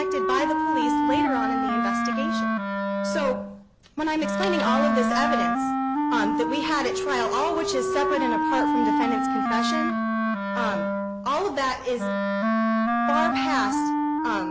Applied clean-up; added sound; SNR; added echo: none; Wind instrument, woodwind instrument; -4 dB; none.